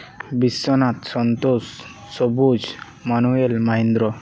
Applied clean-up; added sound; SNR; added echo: none; none; none; none.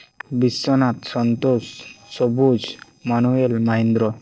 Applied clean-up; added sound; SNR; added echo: neural separator model SepFormer DNS4.